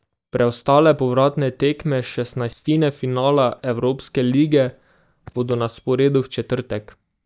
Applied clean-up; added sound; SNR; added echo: neural mask model DeepFilterNet 3.